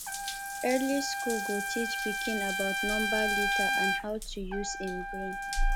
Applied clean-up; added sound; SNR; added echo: none; Drip / Trickle, dribble / Bathtub (filling or washing) / Water tap, faucet + Trumpet; -3 dB; none.